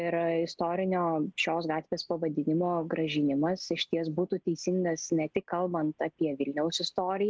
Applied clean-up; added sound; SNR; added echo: none; none; none; none.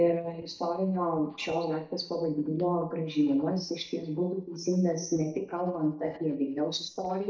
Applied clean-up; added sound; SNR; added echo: neural mask model DeepFilterNet 3.